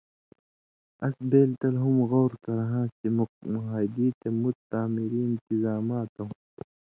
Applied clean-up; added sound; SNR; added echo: none; none; none; none.